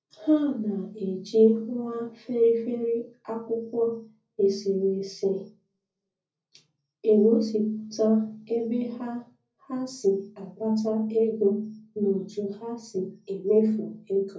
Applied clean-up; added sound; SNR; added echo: none; none; none; reverberation time 0.4 s.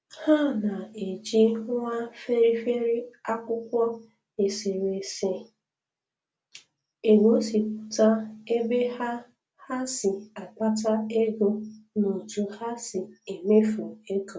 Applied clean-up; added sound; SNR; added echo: none; none; none; none.